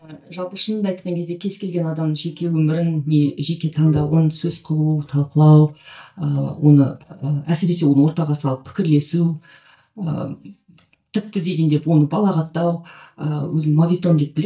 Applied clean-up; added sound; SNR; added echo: neural mask model DeepFilterNet 3.